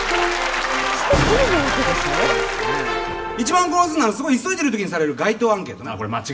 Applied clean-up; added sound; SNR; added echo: none; none; none; none.